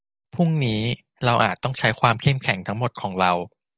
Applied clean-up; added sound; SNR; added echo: none; none; none; none.